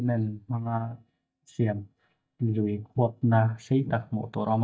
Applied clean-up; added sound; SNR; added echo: neural mask model DeepFilterNet 3.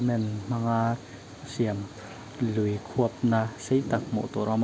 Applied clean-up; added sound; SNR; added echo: none; none; none; none.